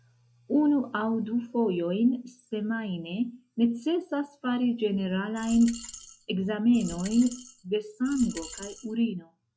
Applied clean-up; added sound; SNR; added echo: classical method log-MMSE.